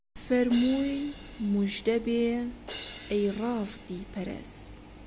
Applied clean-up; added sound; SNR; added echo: none; Crash cymbal; 14 dB; none.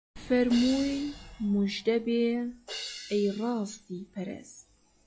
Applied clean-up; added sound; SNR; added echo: classical method log-MMSE.